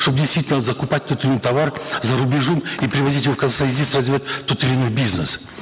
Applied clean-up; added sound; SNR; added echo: none; none; none; none.